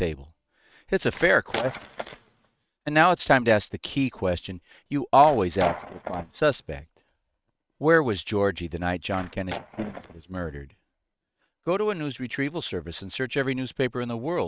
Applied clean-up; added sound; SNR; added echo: neural mask model RNNoise.